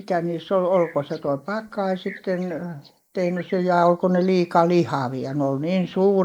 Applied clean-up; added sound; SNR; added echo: neural mask model Resemble Enhance denoiser.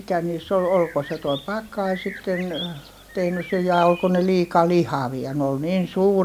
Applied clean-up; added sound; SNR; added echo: none; Bird; 17 dB; none.